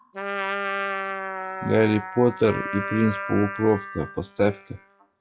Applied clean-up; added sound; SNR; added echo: classical method log-MMSE.